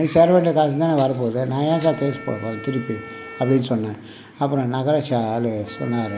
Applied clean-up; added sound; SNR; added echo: none; Tambourine + Wind instrument, woodwind instrument; 20 dB; none.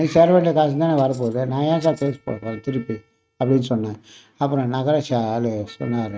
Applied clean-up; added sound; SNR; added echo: neural mask model RNNoise.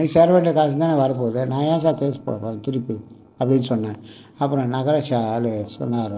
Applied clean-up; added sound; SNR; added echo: neural separator model SepFormer DNS4.